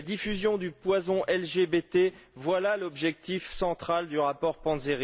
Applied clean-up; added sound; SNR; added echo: none; none; none; none.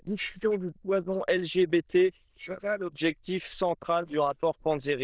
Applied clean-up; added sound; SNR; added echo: neural diffusion model UNIVERSE++.